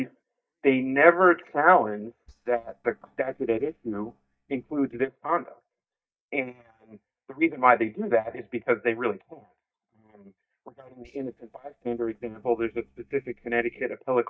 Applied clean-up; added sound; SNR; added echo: neural mask model DeepFilterNet 3.